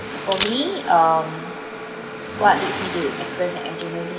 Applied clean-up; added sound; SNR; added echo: none; Accelerating, revving, vroom + Camera; 8 dB; none.